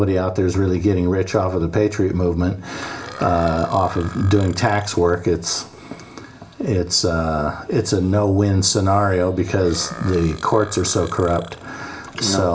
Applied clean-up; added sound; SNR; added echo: none; Burping, eructation; 19 dB; reverberation time 0.4 s.